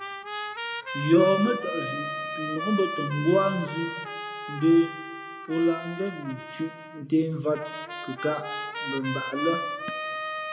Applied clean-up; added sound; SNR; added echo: none; Trumpet; 7 dB; reverberation time 1.3 s.